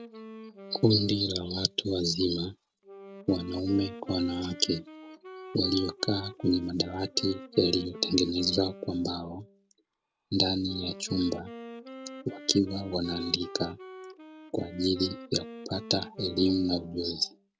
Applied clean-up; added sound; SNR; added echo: none; Wind instrument, woodwind instrument; 16 dB; none.